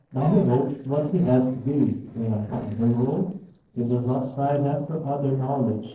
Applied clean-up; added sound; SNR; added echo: neural separator model SepFormer DNS4.